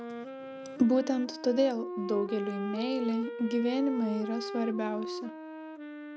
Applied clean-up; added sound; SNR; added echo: none; Wind instrument, woodwind instrument; 8 dB; none.